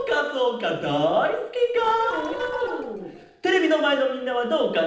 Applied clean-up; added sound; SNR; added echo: neural separator model SepFormer DNS4.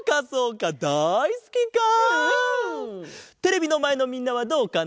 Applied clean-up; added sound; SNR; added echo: none; none; none; none.